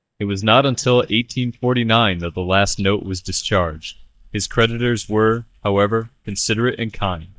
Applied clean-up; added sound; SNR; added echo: neural mask model DeepFilterNet 3.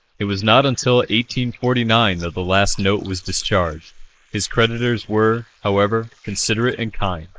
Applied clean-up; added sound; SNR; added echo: neural mask model Resemble Enhance denoiser.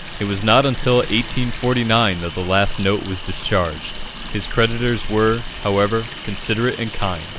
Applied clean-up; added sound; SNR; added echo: none; Sink (filling or washing) / Water tap, faucet + Cricket / Motor vehicle (road); 9 dB; none.